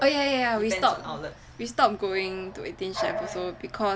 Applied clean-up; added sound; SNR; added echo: none; Bark / Bird vocalization, bird call, bird song; 11 dB; none.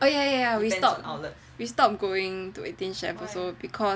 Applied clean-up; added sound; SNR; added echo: none; none; none; none.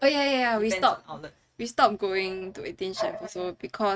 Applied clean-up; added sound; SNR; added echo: neural mask model RNNoise.